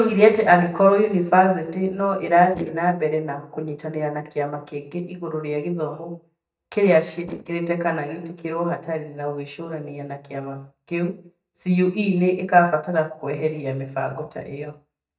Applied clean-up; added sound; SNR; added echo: neural mask model DeepFilterNet 3.